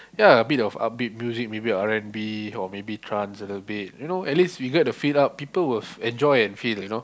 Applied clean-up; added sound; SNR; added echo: none; none; none; none.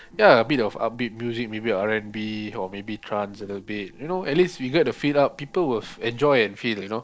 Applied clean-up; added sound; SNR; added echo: neural separator model SepFormer DNS4.